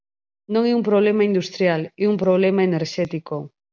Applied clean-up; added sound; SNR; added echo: none; none; none; none.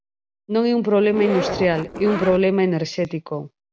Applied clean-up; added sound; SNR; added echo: none; Zipper (clothing); 8 dB; none.